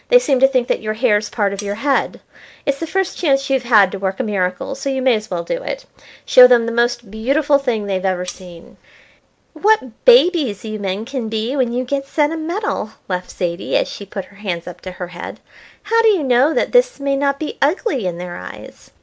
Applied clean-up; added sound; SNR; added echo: none; Cutlery, silverware; 18 dB; none.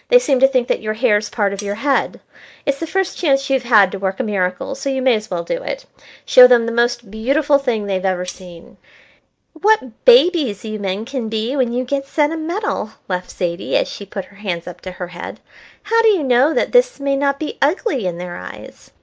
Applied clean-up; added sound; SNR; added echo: neural mask model DeepFilterNet 3.